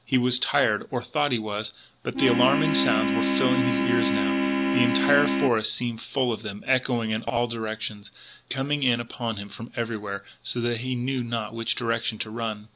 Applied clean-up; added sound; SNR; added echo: none; Organ; -3 dB; none.